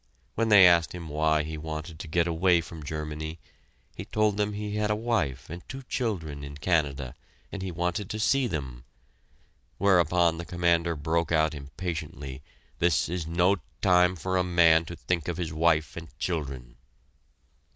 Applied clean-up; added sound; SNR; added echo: none; none; none; none.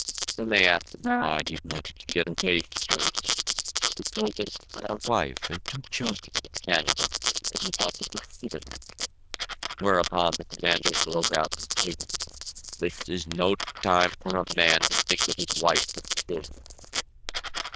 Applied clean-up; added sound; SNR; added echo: neural diffusion model UNIVERSE++.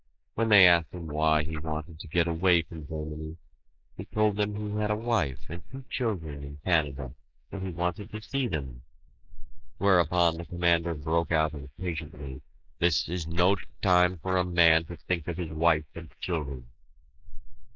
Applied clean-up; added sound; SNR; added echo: neural mask model Resemble Enhance denoiser.